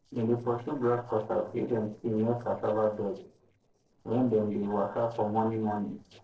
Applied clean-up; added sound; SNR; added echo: neural separator model SepFormer DNS4.